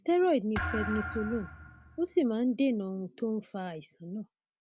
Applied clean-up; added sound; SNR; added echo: none; Thump, thud; 9 dB; none.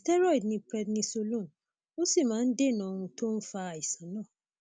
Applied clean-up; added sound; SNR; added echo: none; none; none; none.